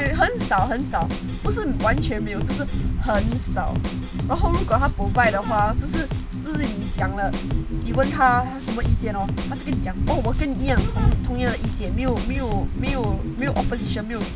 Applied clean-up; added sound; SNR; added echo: none; Drum kit; 5 dB; none.